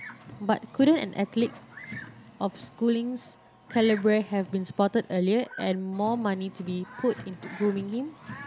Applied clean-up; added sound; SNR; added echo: none; Bird vocalization, bird call, bird song + Car; 17 dB; none.